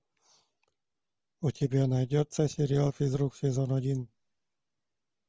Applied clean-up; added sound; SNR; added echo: none; none; none; none.